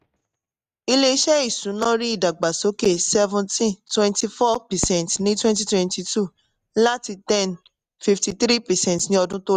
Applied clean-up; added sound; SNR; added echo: neural mask model RNNoise.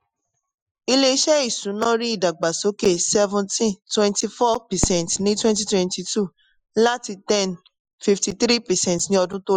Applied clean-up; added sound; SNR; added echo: classical method Wiener filter.